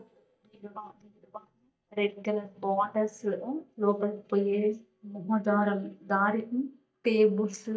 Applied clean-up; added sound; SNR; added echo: neural mask model DeepFilterNet 3.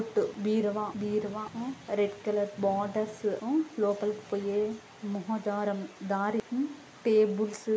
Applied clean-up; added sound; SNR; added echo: none; none; none; none.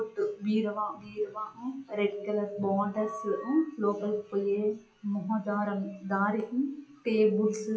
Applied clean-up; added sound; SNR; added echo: classical method WPE with log-MMSE.